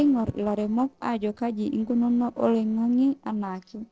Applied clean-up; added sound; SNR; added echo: neural separator model SepFormer DNS4.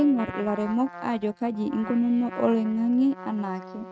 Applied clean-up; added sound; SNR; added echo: neural mask model RNNoise.